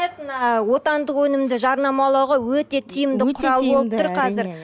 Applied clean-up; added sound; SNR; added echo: none; none; none; none.